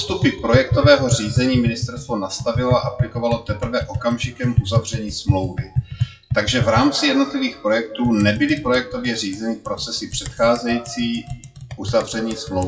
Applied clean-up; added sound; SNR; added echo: classical method WPE with log-MMSE.